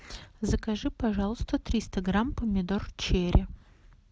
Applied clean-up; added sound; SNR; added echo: none; none; none; none.